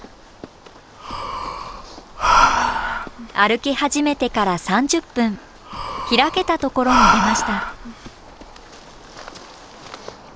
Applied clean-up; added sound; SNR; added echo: none; Breathing; -1 dB; none.